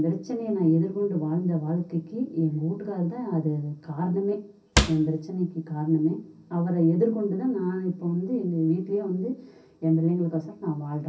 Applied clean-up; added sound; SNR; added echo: none; Cupboard open or close / Drawer open or close; 0 dB; reverberation time 0.3 s.